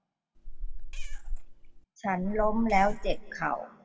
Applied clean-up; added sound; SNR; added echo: none; Meow; 1 dB; reverberation time 2.0 s.